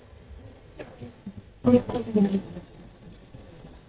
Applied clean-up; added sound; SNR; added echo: neural mask model DeepFilterNet 3.